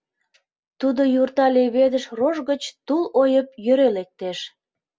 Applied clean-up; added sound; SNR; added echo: none; none; none; none.